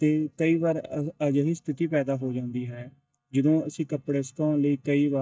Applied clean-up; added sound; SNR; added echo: neural mask model DeepFilterNet 3.